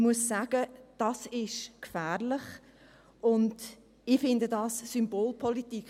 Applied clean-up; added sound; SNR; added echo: none; none; none; none.